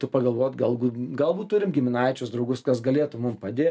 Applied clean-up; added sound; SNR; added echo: none; none; none; none.